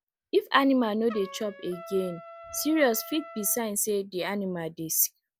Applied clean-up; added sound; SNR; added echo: none; Trumpet; 19 dB; none.